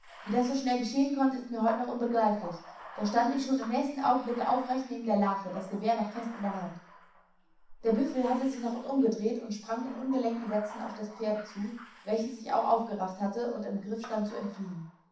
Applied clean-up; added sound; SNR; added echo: none; Bathtub (filling or washing); 17 dB; reverberation time 0.7 s.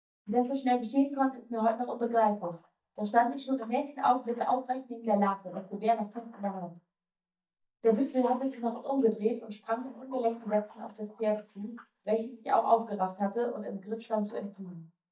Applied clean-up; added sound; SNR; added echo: neural mask model DeepFilterNet 3.